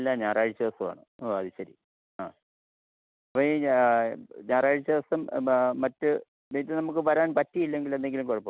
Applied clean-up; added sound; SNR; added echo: none; none; none; none.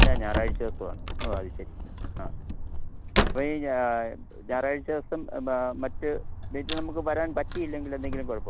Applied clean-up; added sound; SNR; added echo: none; Wood; -2 dB; none.